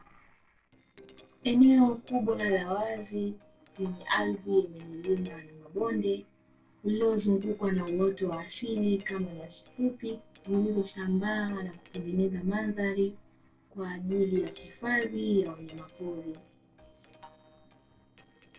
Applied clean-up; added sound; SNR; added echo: neural separator model SepFormer DNS4.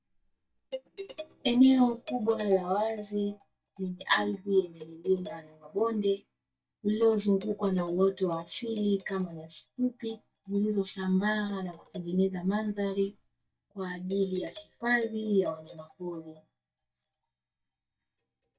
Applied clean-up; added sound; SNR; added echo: neural mask model DeepFilterNet 3.